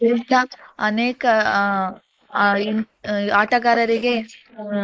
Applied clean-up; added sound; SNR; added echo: neural mask model Resemble Enhance denoiser.